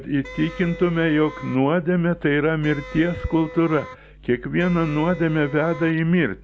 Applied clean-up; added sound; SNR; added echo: none; Wind instrument, woodwind instrument; 17 dB; none.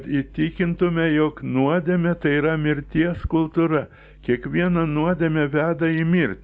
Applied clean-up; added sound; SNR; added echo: none; none; none; none.